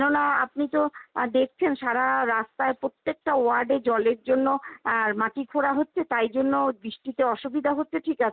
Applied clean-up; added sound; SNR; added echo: none; none; none; none.